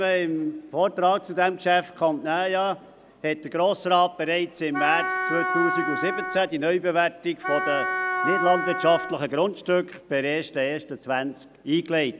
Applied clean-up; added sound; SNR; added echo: none; Wind instrument, woodwind instrument; 3 dB; none.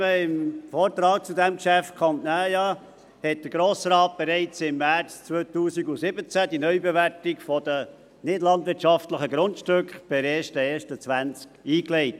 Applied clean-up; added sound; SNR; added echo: none; none; none; none.